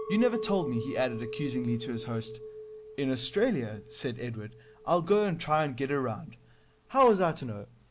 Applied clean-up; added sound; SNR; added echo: none; Chink, clink; 13 dB; none.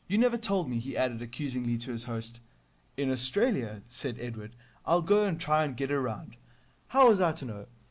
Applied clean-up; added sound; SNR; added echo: none; none; none; none.